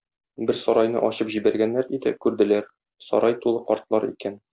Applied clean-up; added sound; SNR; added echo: none; none; none; none.